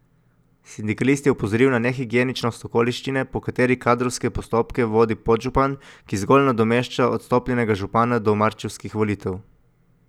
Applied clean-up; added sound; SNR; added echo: none; none; none; none.